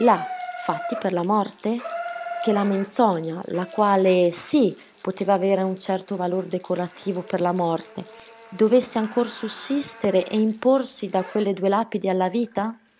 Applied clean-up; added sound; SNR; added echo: none; Bathtub (filling or washing) / Water tap, faucet; 15 dB; none.